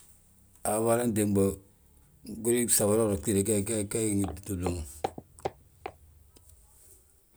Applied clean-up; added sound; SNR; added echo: none; Walk, footsteps; 11 dB; none.